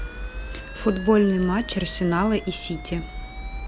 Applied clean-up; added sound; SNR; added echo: none; Alarm; 18 dB; none.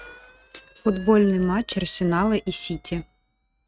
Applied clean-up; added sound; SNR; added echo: neural mask model RNNoise.